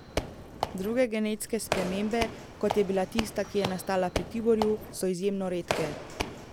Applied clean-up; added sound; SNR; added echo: none; Squeak / Walk, footsteps; 6 dB; none.